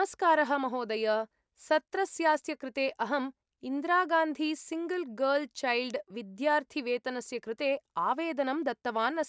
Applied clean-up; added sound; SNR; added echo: none; none; none; none.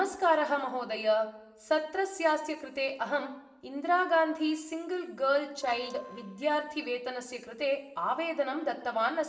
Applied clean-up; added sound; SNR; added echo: neural separator model SepFormer DNS4.